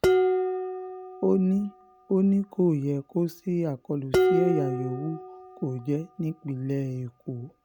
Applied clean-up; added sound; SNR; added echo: none; Dishes, pots, and pans; 2 dB; none.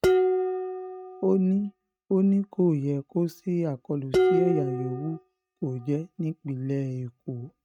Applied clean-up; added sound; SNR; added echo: neural mask model RNNoise.